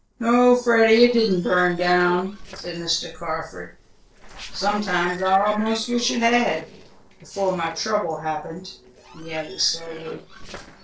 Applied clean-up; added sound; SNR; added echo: neural separator model SepFormer DNS4.